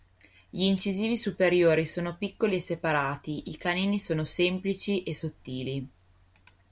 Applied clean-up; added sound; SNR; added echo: none; none; none; none.